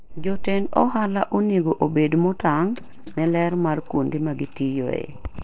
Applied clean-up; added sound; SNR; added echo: neural separator model SepFormer DNS4.